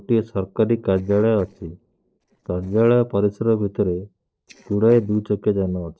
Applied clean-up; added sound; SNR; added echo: neural separator model SepFormer DNS4.